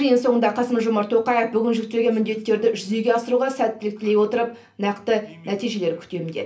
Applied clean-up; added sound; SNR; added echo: none; none; none; reverberation time 0.3 s.